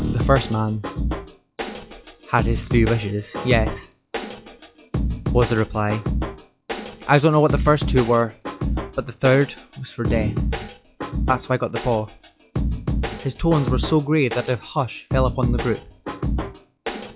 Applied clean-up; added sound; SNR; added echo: classical method log-MMSE.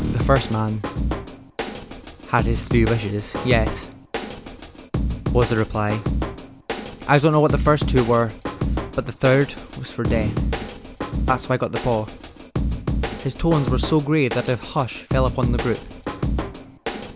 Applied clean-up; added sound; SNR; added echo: none; Drum kit; 3 dB; none.